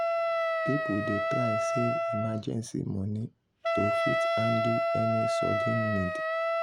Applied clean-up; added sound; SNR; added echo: none; Wind instrument, woodwind instrument; -4 dB; none.